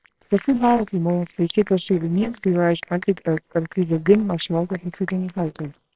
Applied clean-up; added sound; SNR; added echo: neural separator model SepFormer WHAMR!.